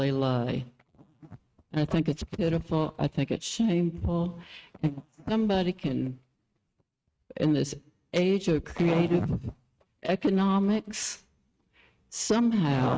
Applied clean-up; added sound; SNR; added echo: neural mask model RNNoise.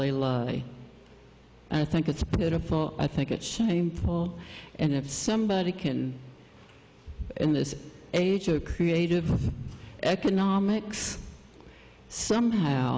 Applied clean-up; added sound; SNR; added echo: none; none; none; none.